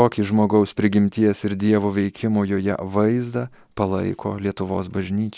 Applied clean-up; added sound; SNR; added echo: none; none; none; none.